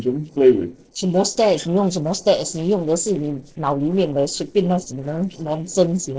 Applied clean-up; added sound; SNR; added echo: neural separator model SepFormer DNS4.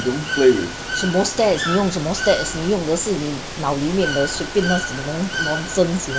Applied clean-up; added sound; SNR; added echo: none; Water / Bird; 7 dB; none.